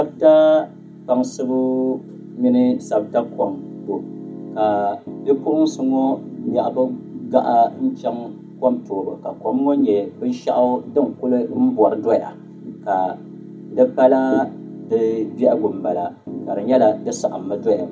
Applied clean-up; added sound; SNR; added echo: none; Piano; 16 dB; reverberation time 0.4 s.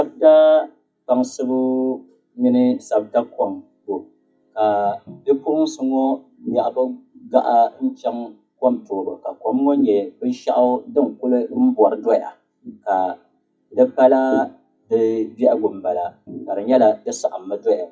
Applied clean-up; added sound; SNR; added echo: classical method WPE with log-MMSE.